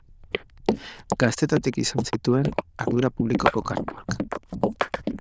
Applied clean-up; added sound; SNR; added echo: neural diffusion model UNIVERSE++.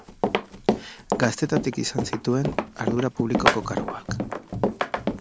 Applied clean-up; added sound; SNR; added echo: none; Run; -1 dB; none.